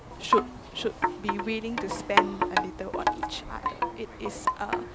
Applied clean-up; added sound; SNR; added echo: none; Wind chime; -5 dB; none.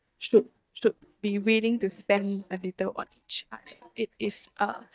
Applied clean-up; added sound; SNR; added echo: neural mask model DeepFilterNet 3.